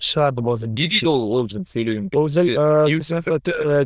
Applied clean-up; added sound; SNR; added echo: neural diffusion model UNIVERSE++.